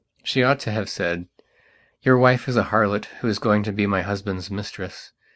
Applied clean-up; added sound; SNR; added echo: none; none; none; none.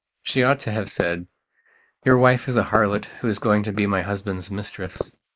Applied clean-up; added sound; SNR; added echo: neural mask model Resemble Enhance denoiser.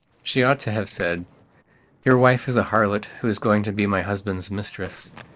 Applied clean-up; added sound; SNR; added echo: neural separator model SepFormer DNS4.